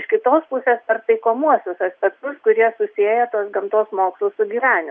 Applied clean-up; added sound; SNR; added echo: none; none; none; none.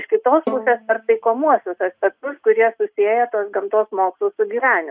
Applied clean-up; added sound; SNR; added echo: neural mask model RNNoise.